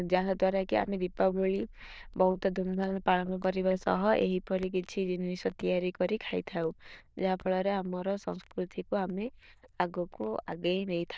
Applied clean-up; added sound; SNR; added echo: neural diffusion model UNIVERSE++.